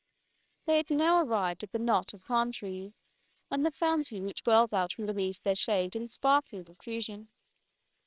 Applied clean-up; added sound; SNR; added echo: neural separator model SepFormer WHAMR!.